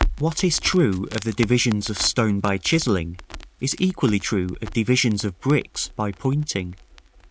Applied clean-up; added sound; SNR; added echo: none; Crackle; 11 dB; none.